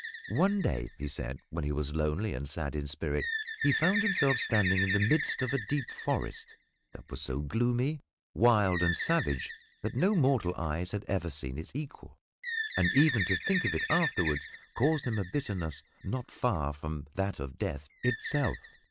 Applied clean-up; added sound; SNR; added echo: neural mask model RNNoise.